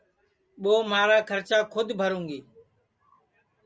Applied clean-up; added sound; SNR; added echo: none; none; none; none.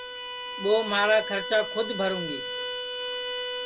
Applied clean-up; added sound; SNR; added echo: none; Bowed string instrument; 5 dB; none.